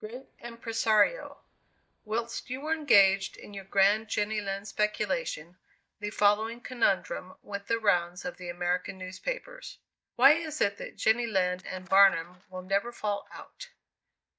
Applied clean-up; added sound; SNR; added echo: neural mask model DeepFilterNet 3.